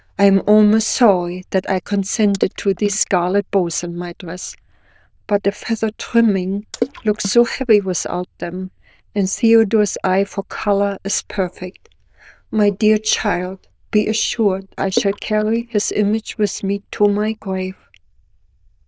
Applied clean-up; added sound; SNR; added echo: neural diffusion model UNIVERSE++.